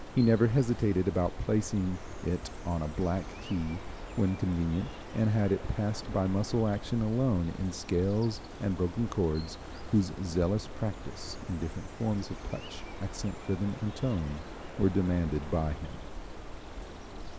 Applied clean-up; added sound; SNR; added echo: none; Bird; 10 dB; none.